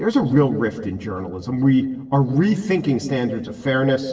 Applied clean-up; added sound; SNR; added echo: neural separator model SepFormer DNS4.